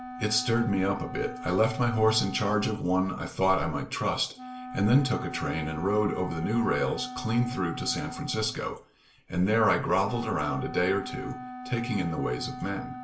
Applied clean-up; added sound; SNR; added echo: none; Wind instrument, woodwind instrument; 13 dB; reverberation time 0.3 s.